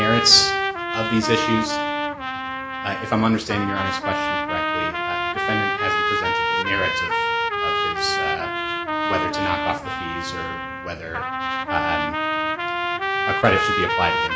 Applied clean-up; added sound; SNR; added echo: none; Trumpet; -2 dB; none.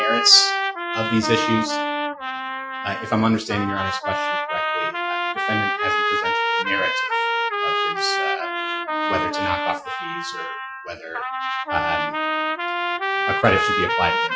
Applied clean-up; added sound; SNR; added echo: classical method Wiener filter.